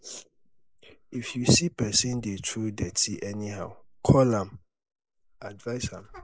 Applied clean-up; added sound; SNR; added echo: neural mask model Resemble Enhance denoiser.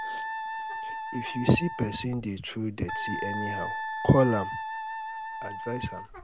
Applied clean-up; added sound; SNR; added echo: none; Wind instrument, woodwind instrument; 6 dB; none.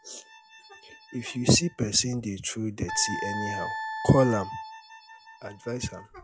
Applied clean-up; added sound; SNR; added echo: classical method log-MMSE.